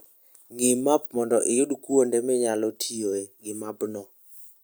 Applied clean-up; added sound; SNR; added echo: none; none; none; none.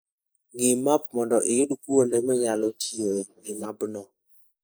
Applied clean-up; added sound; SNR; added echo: neural mask model Resemble Enhance denoiser.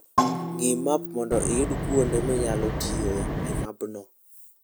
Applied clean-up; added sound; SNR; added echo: none; Wind + Percussion; -1 dB; none.